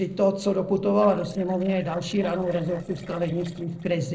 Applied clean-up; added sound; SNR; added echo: neural separator model SepFormer DNS4.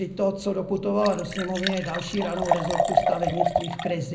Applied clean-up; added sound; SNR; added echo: none; Liquid; 1 dB; reverberation time 0.5 s.